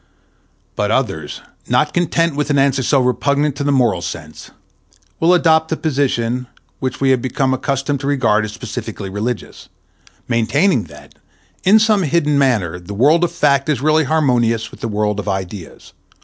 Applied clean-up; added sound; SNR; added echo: none; none; none; none.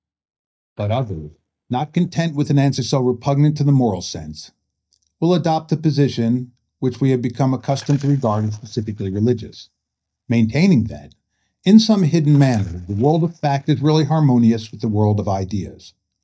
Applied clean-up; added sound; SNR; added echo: neural mask model DeepFilterNet 3.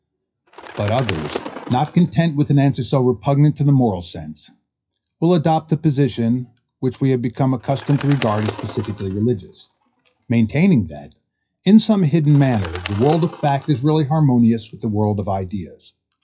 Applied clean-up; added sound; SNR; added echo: classical method WPE with log-MMSE.